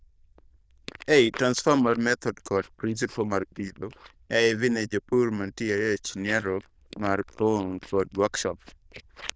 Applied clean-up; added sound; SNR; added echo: neural diffusion model UNIVERSE++.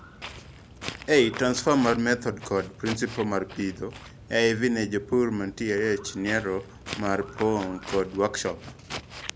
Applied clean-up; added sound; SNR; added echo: none; Walk, footsteps; 15 dB; none.